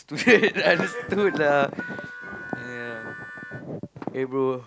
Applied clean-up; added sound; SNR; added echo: none; Harmonica; 14 dB; none.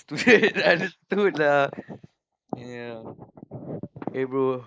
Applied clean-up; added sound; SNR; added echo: neural mask model Resemble Enhance denoiser.